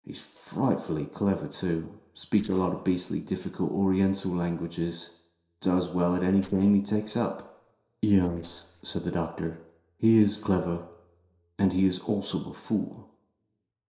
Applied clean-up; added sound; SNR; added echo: neural separator model SepFormer DNS4.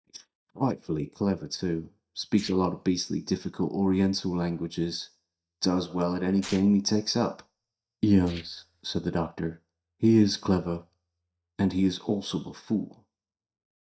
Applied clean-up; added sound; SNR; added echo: neural mask model DeepFilterNet 3.